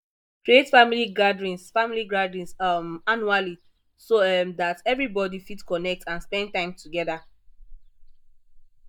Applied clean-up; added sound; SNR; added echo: neural mask model DeepFilterNet 3.